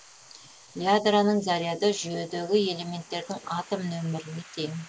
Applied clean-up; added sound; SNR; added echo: neural mask model Resemble Enhance denoiser.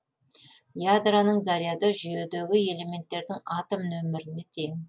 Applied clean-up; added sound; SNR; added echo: none; none; none; none.